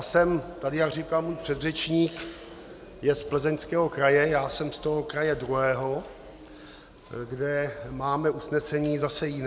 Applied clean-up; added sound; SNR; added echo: none; none; none; none.